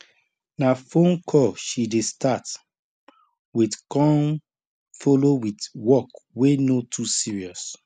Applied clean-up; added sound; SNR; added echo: none; none; none; none.